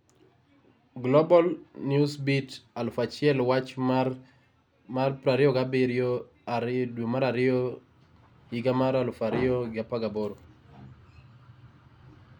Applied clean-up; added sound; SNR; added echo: none; none; none; none.